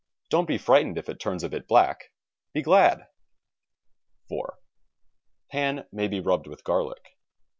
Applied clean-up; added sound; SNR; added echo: none; none; none; none.